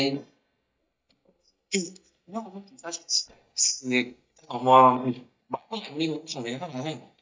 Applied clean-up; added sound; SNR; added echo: neural mask model DeepFilterNet 3.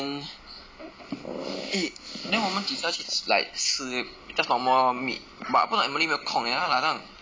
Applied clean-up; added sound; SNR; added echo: none; none; none; none.